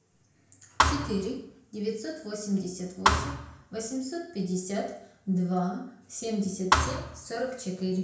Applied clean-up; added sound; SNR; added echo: none; Thump, thud; -3 dB; reverberation time 0.5 s.